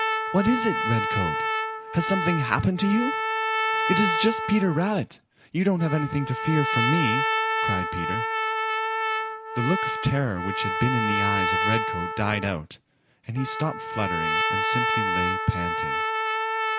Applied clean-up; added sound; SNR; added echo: none; Trumpet; 0 dB; none.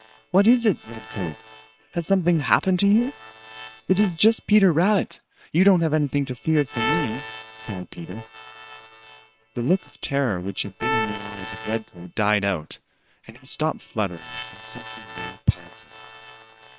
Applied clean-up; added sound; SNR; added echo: neural separator model SepFormer WHAM!.